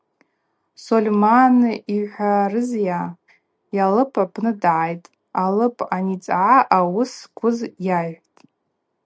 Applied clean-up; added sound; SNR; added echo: none; none; none; none.